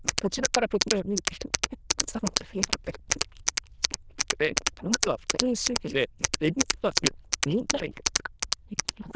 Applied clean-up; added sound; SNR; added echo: neural diffusion model UNIVERSE++.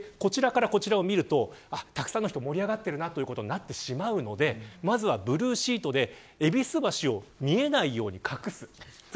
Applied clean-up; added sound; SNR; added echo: none; none; none; none.